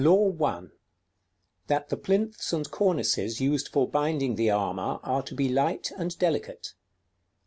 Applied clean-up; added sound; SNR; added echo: none; none; none; none.